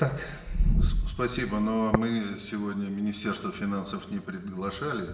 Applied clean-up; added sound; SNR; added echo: none; Tap; 10 dB; reverberation time 1.1 s.